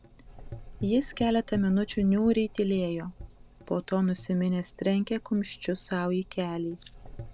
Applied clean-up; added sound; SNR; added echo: none; Gurgling / Engine; 17 dB; none.